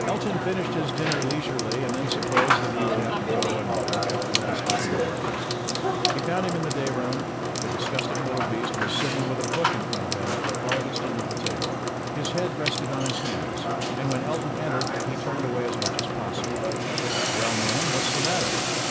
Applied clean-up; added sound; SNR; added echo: none; Sink (filling or washing) / Water tap, faucet / Water; -5 dB; none.